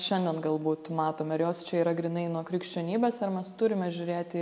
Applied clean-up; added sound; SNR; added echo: none; none; none; none.